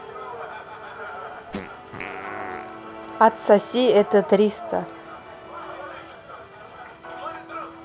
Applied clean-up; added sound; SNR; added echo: none; Fart; 15 dB; none.